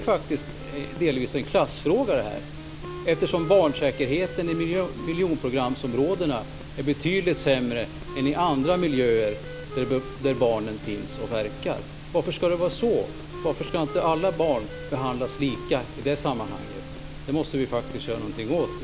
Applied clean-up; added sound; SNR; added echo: none; Wind instrument, woodwind instrument; 15 dB; none.